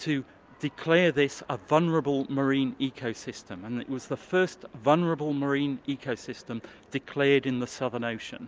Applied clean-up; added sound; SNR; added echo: none; none; none; none.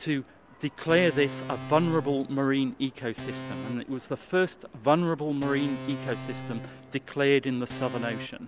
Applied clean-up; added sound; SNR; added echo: none; Organ; 12 dB; none.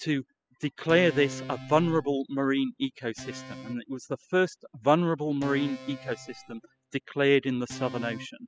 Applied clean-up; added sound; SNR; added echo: classical method spectral subtraction.